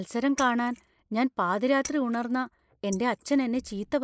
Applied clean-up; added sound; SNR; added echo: neural mask model Resemble Enhance denoiser.